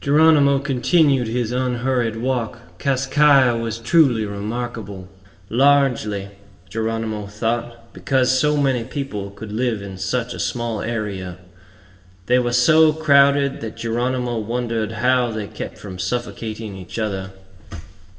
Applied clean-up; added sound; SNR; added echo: none; none; none; reverberation time 1.0 s.